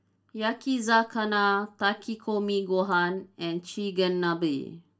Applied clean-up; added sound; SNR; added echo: none; none; none; reverberation time 0.2 s.